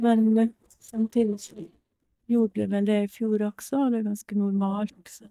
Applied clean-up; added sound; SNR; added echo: neural mask model DeepFilterNet 3.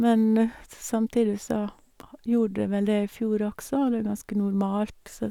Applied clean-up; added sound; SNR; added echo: none; none; none; none.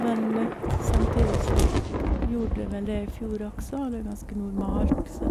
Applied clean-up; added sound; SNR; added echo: none; Thunder / Rain; -5 dB; none.